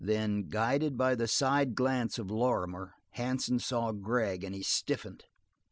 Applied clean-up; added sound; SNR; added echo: none; none; none; none.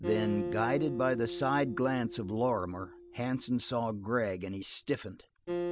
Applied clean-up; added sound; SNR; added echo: none; Acoustic guitar; 7 dB; none.